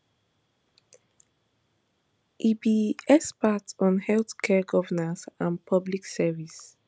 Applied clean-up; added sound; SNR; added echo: none; none; none; none.